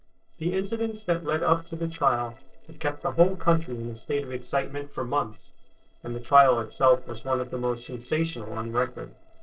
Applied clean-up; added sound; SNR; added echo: neural separator model SepFormer DNS4.